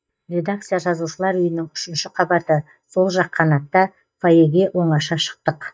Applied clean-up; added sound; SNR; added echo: neural mask model DeepFilterNet 3.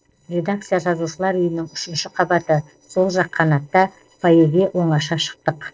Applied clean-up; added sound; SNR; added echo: neural separator model SepFormer DNS4.